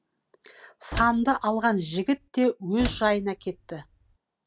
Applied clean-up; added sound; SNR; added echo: none; Slam; 11 dB; none.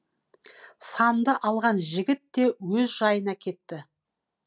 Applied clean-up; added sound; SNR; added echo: none; none; none; none.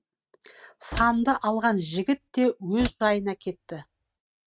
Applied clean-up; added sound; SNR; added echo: neural mask model RNNoise.